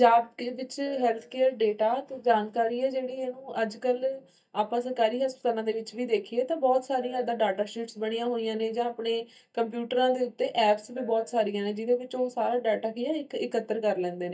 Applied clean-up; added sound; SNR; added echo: neural mask model DeepFilterNet 3.